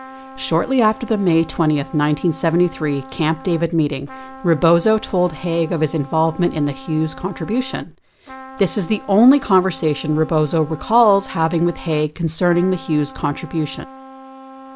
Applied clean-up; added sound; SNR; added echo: none; Trumpet; 19 dB; none.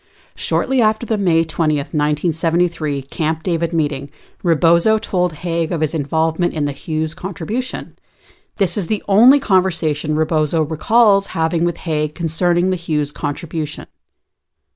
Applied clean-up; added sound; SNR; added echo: none; none; none; none.